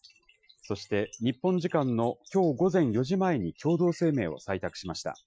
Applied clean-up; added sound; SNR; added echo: classical method Wiener filter.